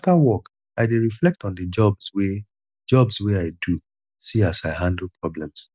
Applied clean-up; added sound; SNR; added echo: none; none; none; none.